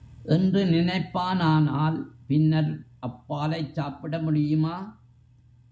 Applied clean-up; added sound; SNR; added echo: none; none; none; none.